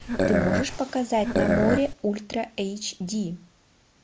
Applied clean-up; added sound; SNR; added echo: none; Burping, eructation; -3 dB; none.